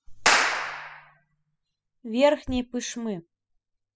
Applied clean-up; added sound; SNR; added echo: classical method spectral subtraction.